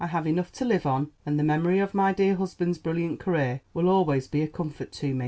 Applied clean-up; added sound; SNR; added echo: none; none; none; none.